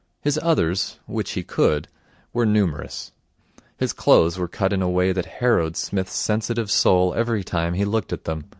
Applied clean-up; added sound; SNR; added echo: none; none; none; none.